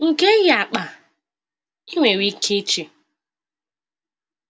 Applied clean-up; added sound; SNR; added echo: none; none; none; none.